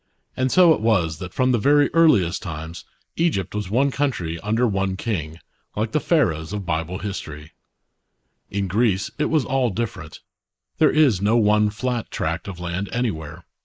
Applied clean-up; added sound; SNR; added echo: neural mask model Resemble Enhance denoiser.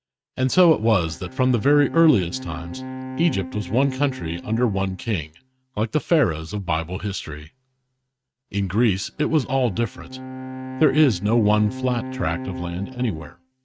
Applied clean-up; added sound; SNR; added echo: neural mask model RNNoise.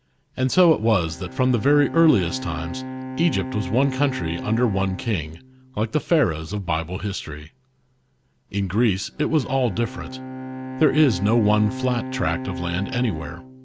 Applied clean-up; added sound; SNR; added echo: none; Bowed string instrument; 11 dB; none.